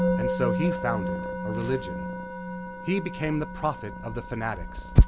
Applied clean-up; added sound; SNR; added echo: none; Musical instrument + Purr; -5 dB; none.